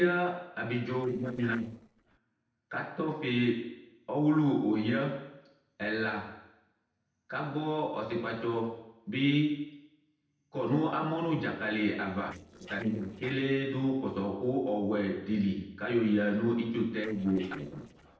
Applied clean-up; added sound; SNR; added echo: neural separator model SepFormer DNS4.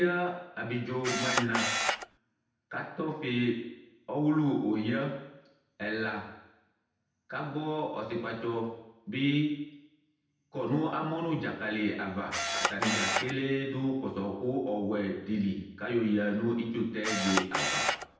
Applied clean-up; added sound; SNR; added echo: none; Camera; -1 dB; reverberation time 0.9 s.